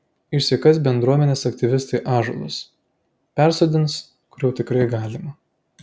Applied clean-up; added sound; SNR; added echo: none; none; none; none.